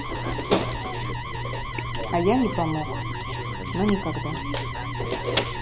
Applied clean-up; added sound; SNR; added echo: none; Alarm + Chewing, mastication; 1 dB; none.